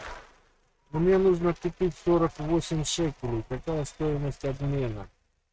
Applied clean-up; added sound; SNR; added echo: neural mask model RNNoise.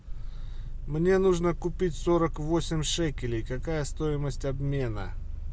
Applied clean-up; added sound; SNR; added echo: none; none; none; none.